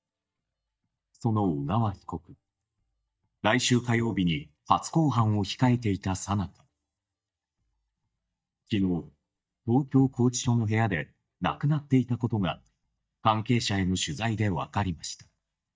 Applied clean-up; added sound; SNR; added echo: neural mask model DeepFilterNet 3.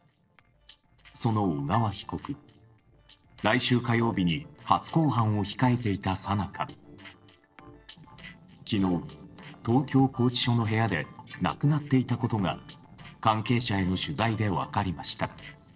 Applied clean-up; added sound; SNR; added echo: neural separator model SepFormer DNS4.